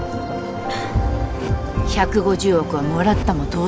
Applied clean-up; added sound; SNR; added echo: none; Engine; 14 dB; none.